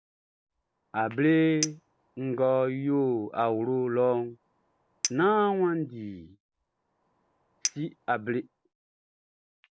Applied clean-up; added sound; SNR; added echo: none; Chink, clink; 13 dB; none.